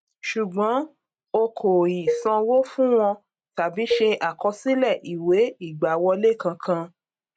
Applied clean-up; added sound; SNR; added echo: neural mask model RNNoise.